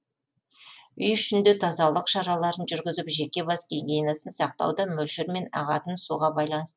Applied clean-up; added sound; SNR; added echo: none; none; none; none.